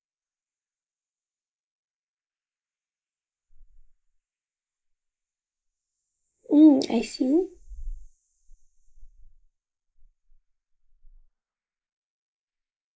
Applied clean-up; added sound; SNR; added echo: neural mask model Resemble Enhance denoiser.